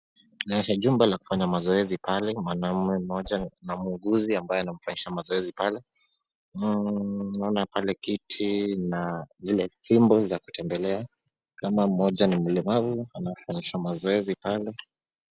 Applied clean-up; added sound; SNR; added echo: none; Whoosh, swoosh, swish; 20 dB; none.